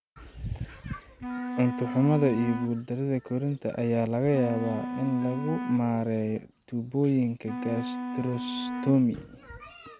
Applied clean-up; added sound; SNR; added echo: none; Wind instrument, woodwind instrument; 8 dB; none.